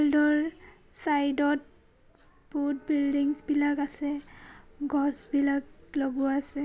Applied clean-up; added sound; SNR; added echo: none; none; none; none.